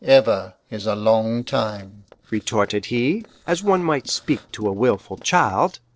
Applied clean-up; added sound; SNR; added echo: neural separator model SepFormer DNS4.